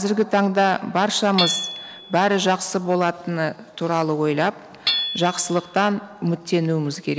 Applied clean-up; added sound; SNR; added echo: none; Hammer / Chink, clink; 10 dB; none.